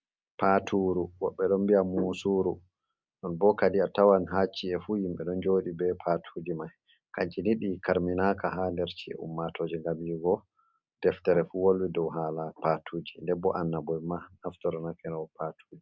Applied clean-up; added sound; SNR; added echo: none; none; none; none.